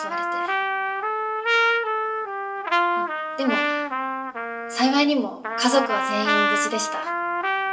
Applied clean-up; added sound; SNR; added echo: none; Trumpet; -3 dB; reverberation time 0.2 s.